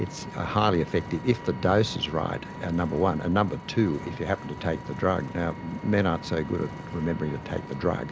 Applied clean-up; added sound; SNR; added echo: none; Vehicle; 11 dB; none.